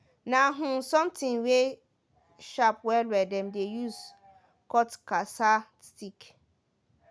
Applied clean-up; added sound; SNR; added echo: none; none; none; none.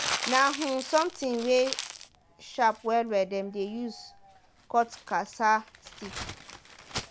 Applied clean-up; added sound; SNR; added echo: none; Crumpling, crinkling; 9 dB; none.